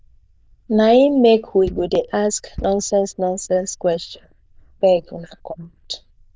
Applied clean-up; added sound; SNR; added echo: neural diffusion model UNIVERSE++.